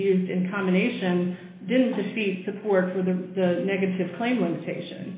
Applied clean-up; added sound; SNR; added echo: none; none; none; reverberation time 1.1 s.